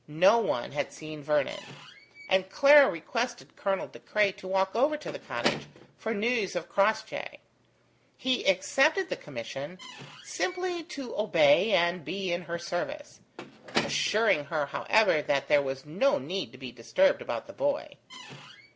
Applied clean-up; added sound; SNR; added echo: none; Squeak / Slam / Wood; 16 dB; none.